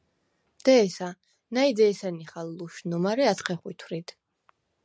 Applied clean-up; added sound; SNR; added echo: none; none; none; none.